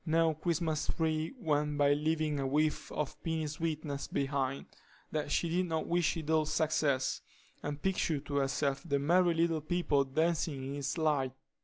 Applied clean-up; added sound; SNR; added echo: none; none; none; none.